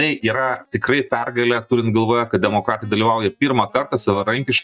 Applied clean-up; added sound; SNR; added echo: neural mask model DeepFilterNet 3.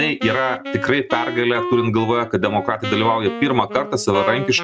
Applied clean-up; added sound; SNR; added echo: none; Wind instrument, woodwind instrument; 8 dB; none.